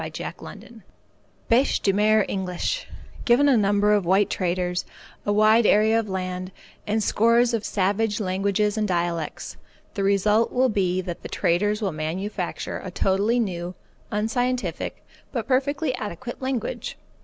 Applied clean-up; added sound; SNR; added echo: none; none; none; none.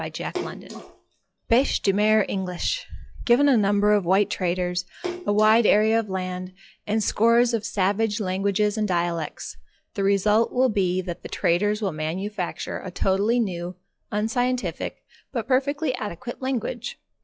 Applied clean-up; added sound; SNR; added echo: classical method log-MMSE.